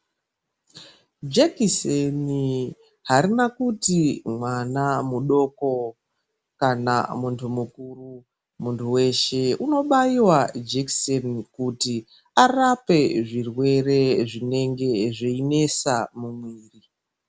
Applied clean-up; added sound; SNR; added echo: none; none; none; none.